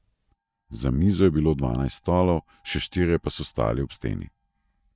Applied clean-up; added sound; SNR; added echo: neural mask model DeepFilterNet 3.